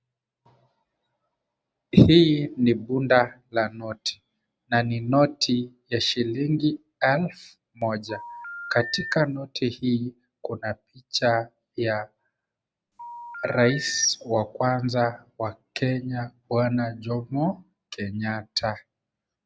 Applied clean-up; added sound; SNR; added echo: none; Telephone; 11 dB; none.